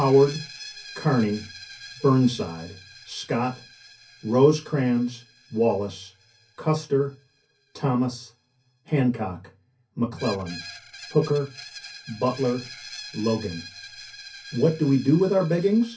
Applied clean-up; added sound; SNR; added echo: none; Screech; 19 dB; reverberation time 0.3 s.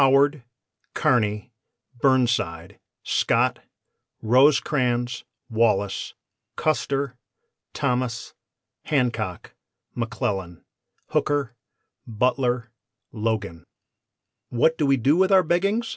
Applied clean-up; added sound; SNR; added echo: none; none; none; none.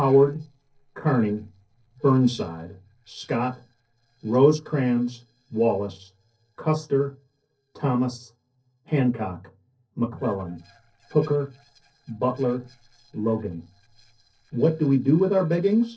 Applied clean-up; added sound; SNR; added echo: neural separator model SepFormer DNS4.